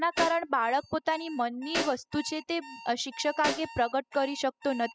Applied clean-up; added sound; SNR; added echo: classical method spectral subtraction.